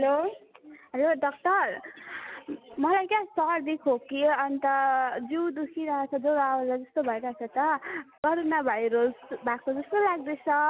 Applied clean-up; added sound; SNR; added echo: none; none; none; none.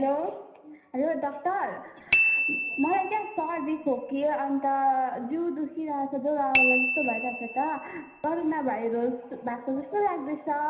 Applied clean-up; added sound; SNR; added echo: none; Bicycle bell; 3 dB; reverberation time 0.9 s.